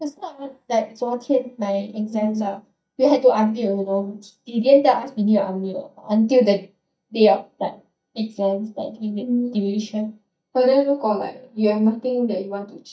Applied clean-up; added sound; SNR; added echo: neural mask model DeepFilterNet 3.